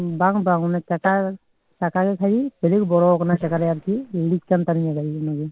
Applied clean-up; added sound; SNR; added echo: neural mask model Resemble Enhance denoiser.